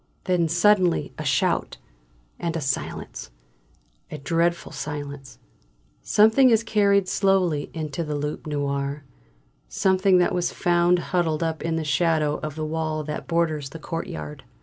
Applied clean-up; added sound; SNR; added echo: none; none; none; none.